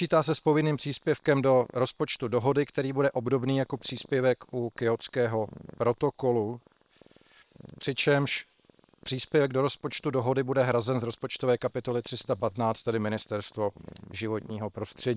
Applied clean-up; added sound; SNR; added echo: neural separator model SepFormer WHAM!.